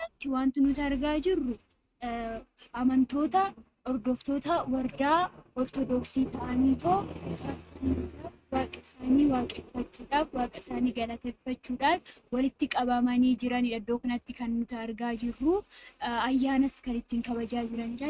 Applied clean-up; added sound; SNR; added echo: neural mask model RNNoise.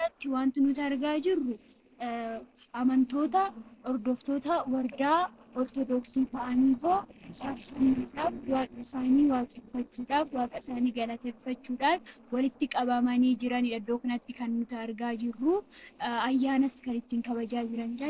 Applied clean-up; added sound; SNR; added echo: neural separator model SepFormer DNS4.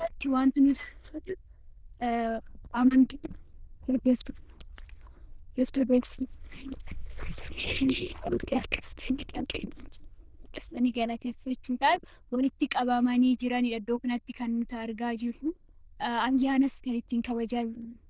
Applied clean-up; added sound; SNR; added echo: neural diffusion model UNIVERSE++.